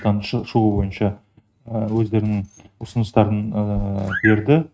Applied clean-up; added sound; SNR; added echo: neural mask model RNNoise.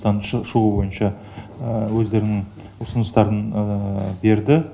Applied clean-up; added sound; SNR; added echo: none; none; none; none.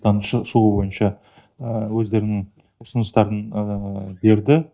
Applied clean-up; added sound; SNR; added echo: neural mask model DeepFilterNet 3.